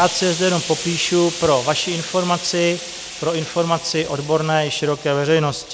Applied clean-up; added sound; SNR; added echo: none; Explosion; 11 dB; none.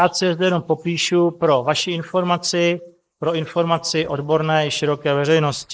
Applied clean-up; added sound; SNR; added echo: neural mask model Resemble Enhance denoiser.